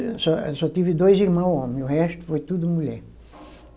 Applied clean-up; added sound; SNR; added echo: none; none; none; none.